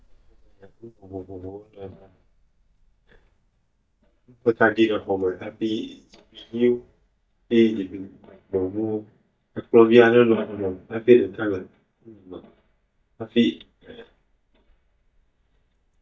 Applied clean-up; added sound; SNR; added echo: neural mask model DeepFilterNet 3.